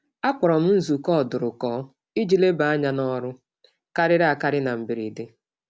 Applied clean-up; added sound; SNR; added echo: none; none; none; none.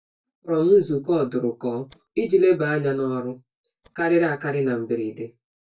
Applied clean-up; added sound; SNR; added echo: neural mask model DeepFilterNet 3.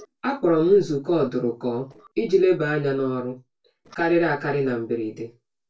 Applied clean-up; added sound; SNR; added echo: neural separator model SepFormer DNS4.